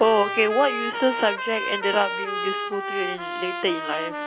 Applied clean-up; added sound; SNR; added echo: none; Trumpet; 5 dB; none.